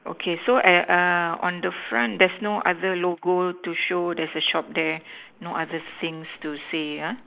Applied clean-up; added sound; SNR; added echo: neural mask model Resemble Enhance denoiser.